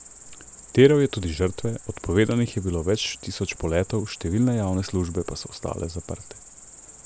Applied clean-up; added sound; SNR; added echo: none; Cricket; 18 dB; none.